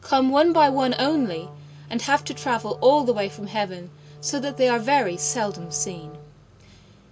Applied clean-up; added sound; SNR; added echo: none; Wind instrument, woodwind instrument; 17 dB; none.